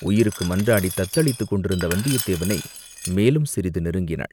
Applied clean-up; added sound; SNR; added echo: none; Glass; 13 dB; none.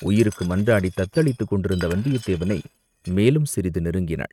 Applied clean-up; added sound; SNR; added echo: neural mask model RNNoise.